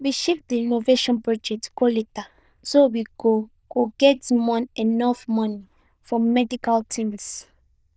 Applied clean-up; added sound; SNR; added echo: neural diffusion model UNIVERSE++.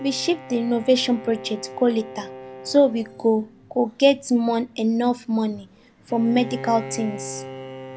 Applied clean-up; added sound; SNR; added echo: none; Bowed string instrument; 16 dB; none.